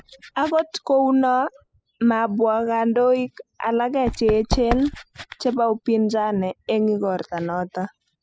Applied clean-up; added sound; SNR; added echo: classical method spectral subtraction.